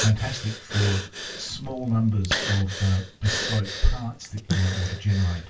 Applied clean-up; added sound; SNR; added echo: none; Breathing; 8 dB; reverberation time 0.2 s.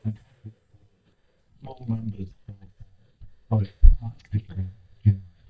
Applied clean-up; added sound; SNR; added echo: neural mask model DeepFilterNet 3.